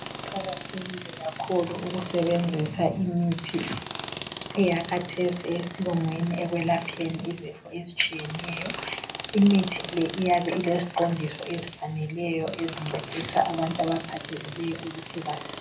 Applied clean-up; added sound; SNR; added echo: none; Tools; 7 dB; reverberation time 0.3 s.